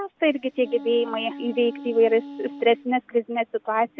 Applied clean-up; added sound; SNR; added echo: none; Wind instrument, woodwind instrument; 15 dB; none.